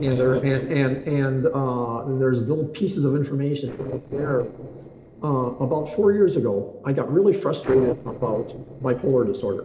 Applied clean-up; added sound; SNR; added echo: neural separator model SepFormer DNS4.